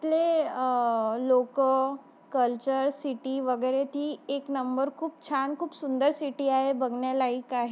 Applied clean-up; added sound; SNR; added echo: none; none; none; none.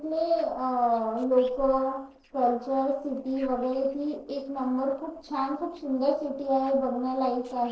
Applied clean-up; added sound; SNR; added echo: neural separator model SepFormer DNS4.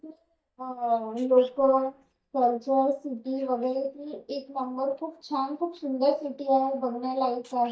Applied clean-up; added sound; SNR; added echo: neural mask model DeepFilterNet 3.